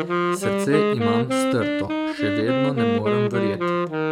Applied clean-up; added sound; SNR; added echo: none; Wind instrument, woodwind instrument; -5 dB; none.